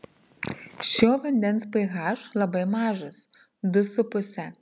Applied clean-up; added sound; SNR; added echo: none; none; none; none.